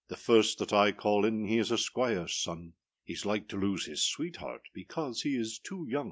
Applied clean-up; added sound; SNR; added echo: none; none; none; none.